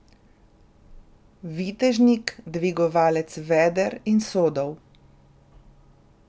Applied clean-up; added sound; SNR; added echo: none; none; none; none.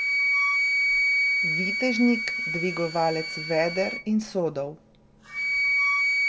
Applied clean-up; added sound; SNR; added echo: none; Wind instrument, woodwind instrument; -3 dB; reverberation time 0.7 s.